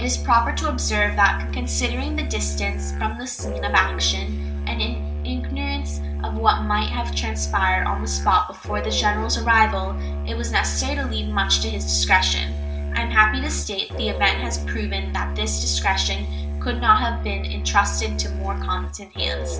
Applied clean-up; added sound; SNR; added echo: none; Musical instrument; 2 dB; reverberation time 0.3 s.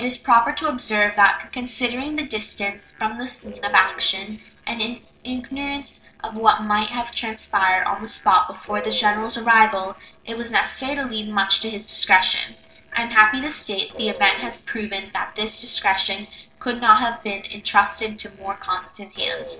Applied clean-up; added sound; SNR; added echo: neural separator model SepFormer DNS4.